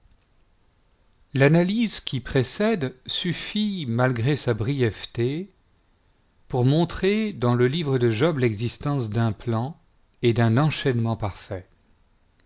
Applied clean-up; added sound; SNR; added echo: none; none; none; none.